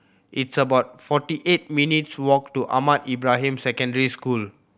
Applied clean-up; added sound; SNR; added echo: none; none; none; none.